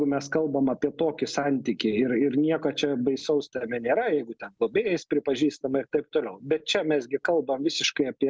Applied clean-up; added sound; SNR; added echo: none; none; none; none.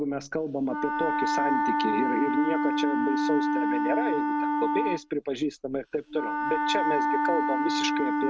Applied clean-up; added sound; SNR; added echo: neural mask model RNNoise.